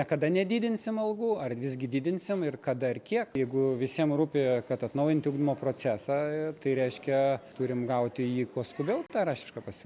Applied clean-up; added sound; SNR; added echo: none; none; none; none.